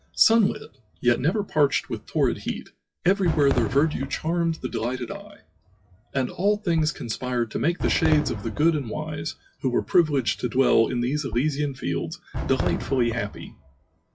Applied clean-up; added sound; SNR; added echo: classical method WPE with log-MMSE.